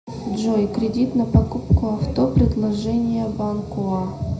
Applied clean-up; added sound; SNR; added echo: none; none; none; reverberation time 0.5 s.